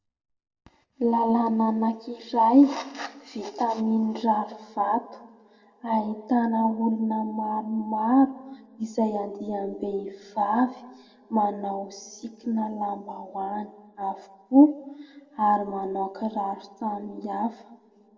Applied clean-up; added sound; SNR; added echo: none; none; none; reverberation time 1.2 s.